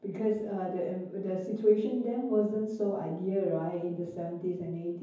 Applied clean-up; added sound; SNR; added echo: none; none; none; reverberation time 0.9 s.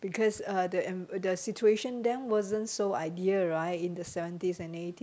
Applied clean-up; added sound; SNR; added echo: none; none; none; none.